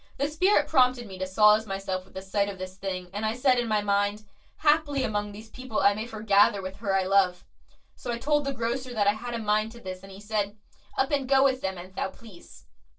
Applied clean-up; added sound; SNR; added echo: neural separator model SepFormer DNS4.